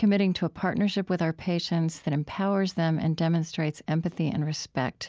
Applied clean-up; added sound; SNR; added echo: none; none; none; none.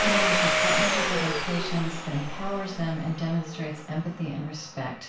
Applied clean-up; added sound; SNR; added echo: none; Domestic sounds, home sounds; -2 dB; reverberation time 0.4 s.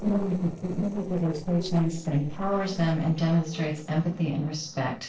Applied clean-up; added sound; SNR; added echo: neural separator model SepFormer DNS4.